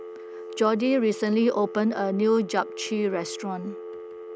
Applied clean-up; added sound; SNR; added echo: none; Telephone; 13 dB; none.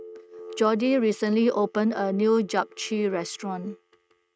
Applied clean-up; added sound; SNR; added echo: neural mask model RNNoise.